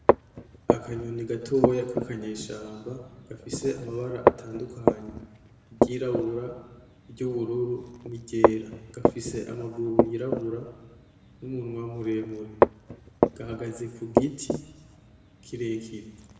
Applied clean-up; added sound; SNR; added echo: none; Walk, footsteps; -4 dB; reverberation time 1.1 s.